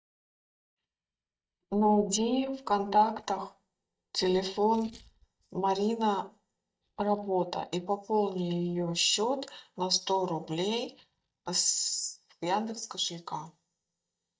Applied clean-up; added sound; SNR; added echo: neural mask model DeepFilterNet 3.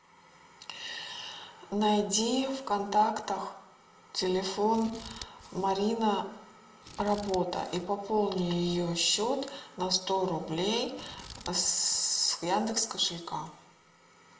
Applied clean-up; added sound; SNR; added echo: none; Scissors; 17 dB; reverberation time 0.6 s.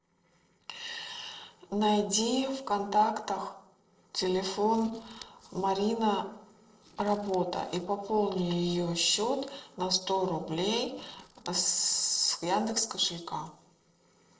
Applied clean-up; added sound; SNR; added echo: neural separator model SepFormer DNS4.